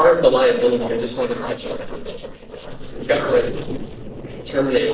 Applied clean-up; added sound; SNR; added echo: neural separator model SepFormer DNS4.